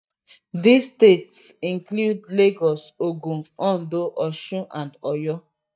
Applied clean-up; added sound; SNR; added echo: neural mask model DeepFilterNet 3.